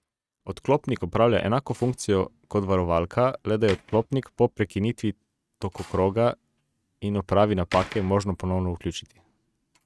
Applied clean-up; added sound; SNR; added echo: neural mask model RNNoise.